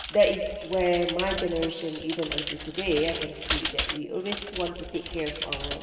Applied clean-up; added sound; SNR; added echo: none; Computer keyboard; 5 dB; reverberation time 1.8 s.